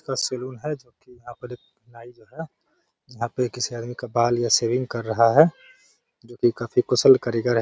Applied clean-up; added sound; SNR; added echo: none; none; none; none.